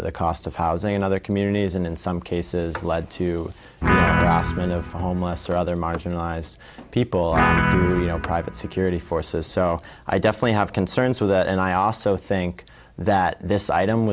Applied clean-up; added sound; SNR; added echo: none; Guitar; 1 dB; none.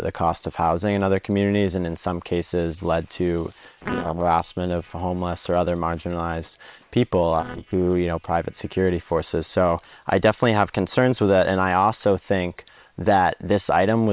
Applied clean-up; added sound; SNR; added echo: neural separator model SepFormer WHAM!.